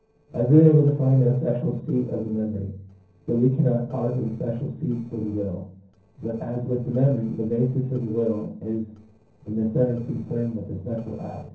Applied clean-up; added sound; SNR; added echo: neural separator model SepFormer DNS4.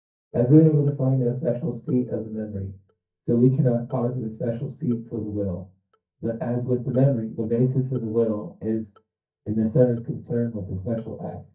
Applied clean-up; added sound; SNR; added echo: neural mask model DeepFilterNet 3.